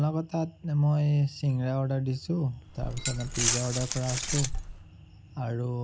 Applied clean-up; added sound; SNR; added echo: none; Glass; 3 dB; none.